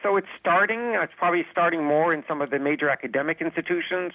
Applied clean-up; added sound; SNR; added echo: none; none; none; none.